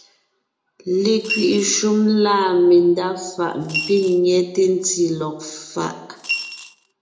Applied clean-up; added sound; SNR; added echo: none; Coin (dropping) / Glass; 9 dB; reverberation time 0.6 s.